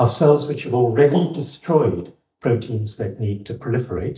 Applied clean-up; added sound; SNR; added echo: neural mask model DeepFilterNet 3.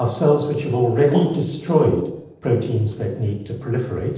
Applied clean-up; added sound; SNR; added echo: neural separator model SepFormer DNS4.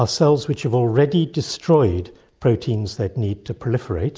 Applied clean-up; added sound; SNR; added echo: none; none; none; none.